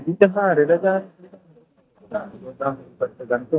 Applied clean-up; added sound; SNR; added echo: neural mask model DeepFilterNet 3.